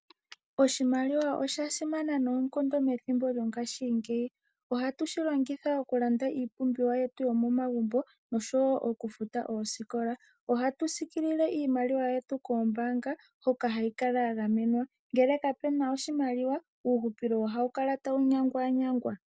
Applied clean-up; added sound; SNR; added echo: none; none; none; none.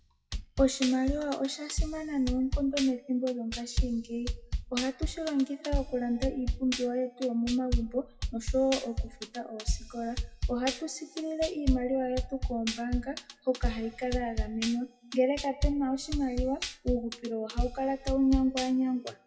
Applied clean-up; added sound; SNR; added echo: classical method WPE with log-MMSE.